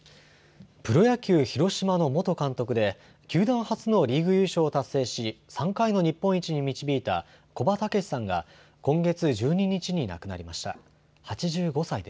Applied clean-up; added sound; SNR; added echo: none; none; none; none.